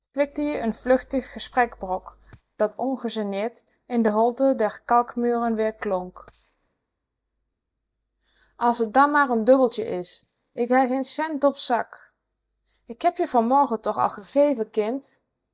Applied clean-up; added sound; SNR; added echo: neural mask model DeepFilterNet 3.